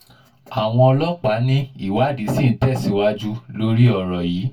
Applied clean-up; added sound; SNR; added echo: none; none; none; reverberation time 0.1 s.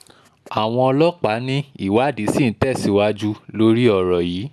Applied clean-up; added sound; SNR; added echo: none; none; none; none.